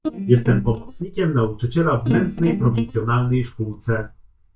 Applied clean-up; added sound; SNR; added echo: neural mask model DeepFilterNet 3.